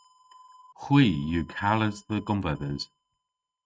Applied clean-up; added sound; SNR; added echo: neural mask model RNNoise.